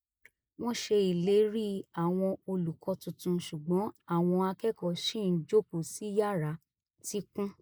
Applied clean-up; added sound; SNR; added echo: neural mask model Resemble Enhance denoiser.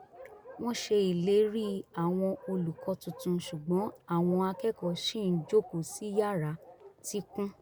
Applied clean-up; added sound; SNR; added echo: none; Bark; 19 dB; none.